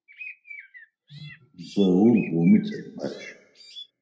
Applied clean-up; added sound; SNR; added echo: none; Bird; 20 dB; reverberation time 0.7 s.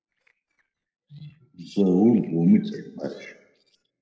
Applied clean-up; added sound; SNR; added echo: neural separator model SepFormer DNS4.